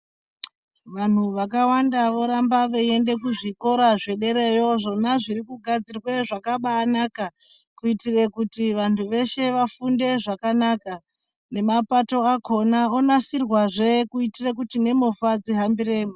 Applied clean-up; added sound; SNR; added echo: none; none; none; none.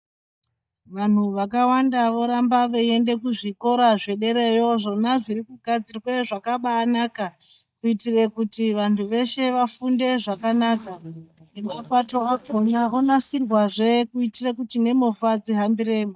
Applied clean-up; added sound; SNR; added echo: neural mask model DeepFilterNet 3.